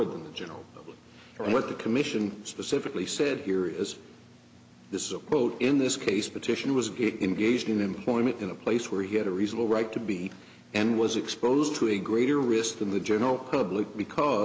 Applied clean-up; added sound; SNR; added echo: none; none; none; none.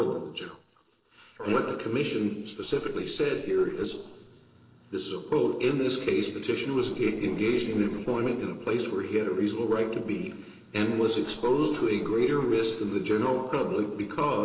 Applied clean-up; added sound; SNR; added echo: neural separator model SepFormer DNS4.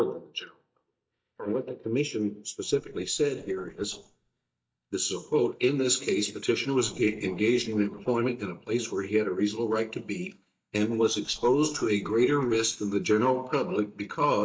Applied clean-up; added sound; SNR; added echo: neural mask model DeepFilterNet 3.